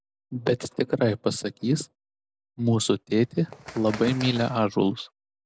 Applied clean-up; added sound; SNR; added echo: none; Bird; 15 dB; none.